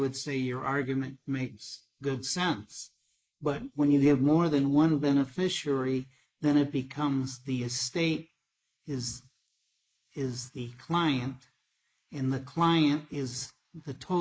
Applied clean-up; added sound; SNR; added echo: neural mask model Resemble Enhance denoiser.